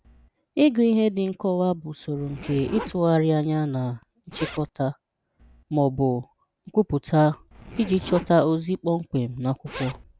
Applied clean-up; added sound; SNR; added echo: none; Zipper (clothing); 18 dB; none.